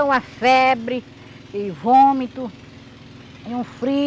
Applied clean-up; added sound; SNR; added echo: none; none; none; none.